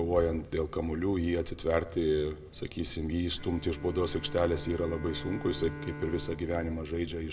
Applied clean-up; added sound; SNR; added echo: none; Bowed string instrument; 14 dB; reverberation time 1.5 s.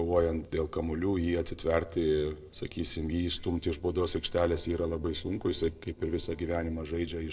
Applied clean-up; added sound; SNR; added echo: neural separator model SepFormer DNS4.